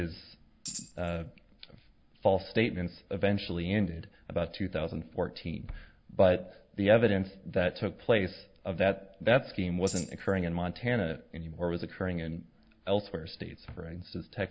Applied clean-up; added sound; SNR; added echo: none; Tambourine; 12 dB; none.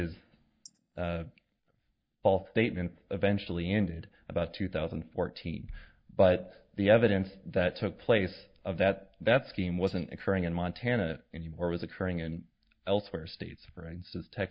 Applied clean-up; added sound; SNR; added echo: neural mask model DeepFilterNet 3.